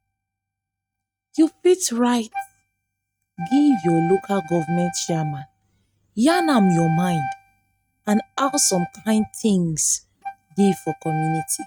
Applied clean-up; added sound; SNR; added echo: neural mask model RNNoise.